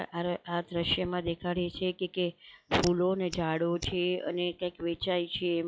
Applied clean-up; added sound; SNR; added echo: classical method log-MMSE.